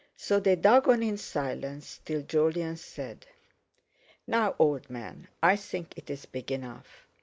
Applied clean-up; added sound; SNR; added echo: none; none; none; none.